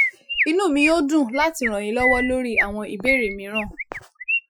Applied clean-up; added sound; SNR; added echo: classical method Wiener filter.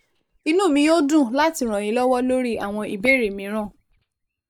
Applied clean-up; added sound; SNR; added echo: neural mask model DeepFilterNet 3.